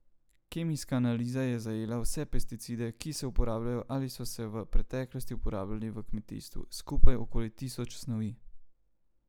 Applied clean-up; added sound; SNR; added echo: none; none; none; none.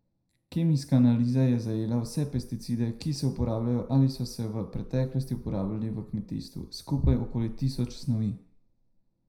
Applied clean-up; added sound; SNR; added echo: none; none; none; reverberation time 0.5 s.